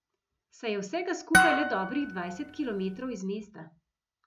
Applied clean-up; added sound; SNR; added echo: none; Harp; -5 dB; none.